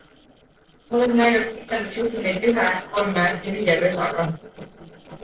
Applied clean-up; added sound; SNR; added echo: neural separator model SepFormer DNS4.